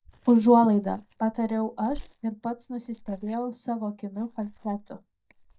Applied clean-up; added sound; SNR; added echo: neural mask model DeepFilterNet 3.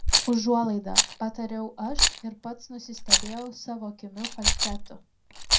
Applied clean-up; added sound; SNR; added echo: none; Rattle; -4 dB; reverberation time 0.2 s.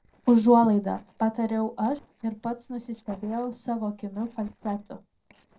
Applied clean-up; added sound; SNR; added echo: neural separator model SepFormer DNS4.